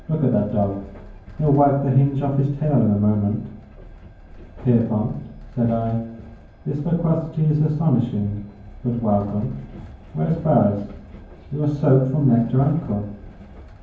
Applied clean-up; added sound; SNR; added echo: none; Train; 19 dB; reverberation time 0.9 s.